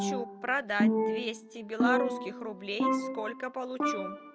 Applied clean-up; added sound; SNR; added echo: none; Percussion; -4 dB; none.